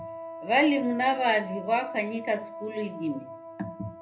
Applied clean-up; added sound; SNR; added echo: none; Wind instrument, woodwind instrument; 12 dB; reverberation time 0.3 s.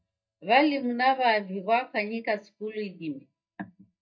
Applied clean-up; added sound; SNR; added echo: neural mask model DeepFilterNet 3.